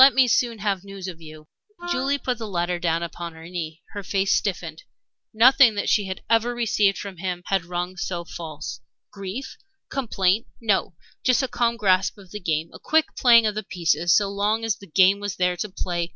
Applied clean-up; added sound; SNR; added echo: none; Wind instrument, woodwind instrument; 12 dB; none.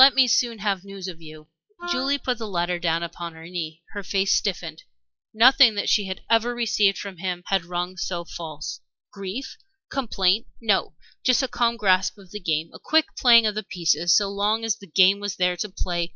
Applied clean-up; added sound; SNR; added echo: classical method log-MMSE.